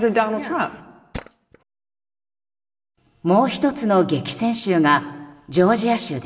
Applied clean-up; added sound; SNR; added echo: none; Tools; 14 dB; reverberation time 0.9 s.